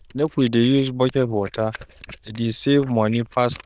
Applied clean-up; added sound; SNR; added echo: neural diffusion model UNIVERSE++.